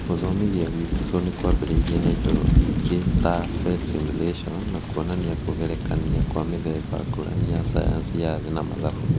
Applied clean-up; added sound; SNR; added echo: none; Thunder / Rain; -3 dB; none.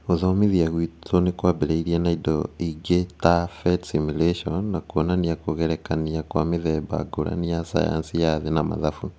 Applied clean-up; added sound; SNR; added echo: none; none; none; none.